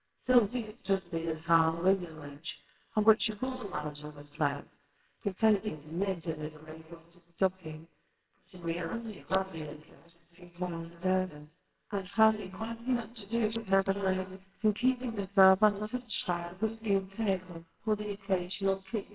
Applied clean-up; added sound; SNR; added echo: neural separator model SepFormer WHAMR!.